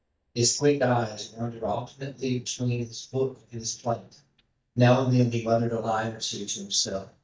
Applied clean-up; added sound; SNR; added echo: neural mask model DeepFilterNet 3.